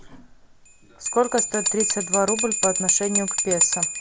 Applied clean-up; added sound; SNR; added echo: none; Bell; -1 dB; none.